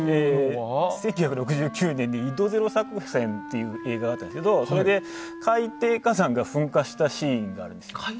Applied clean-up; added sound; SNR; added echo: none; Wind instrument, woodwind instrument; 15 dB; none.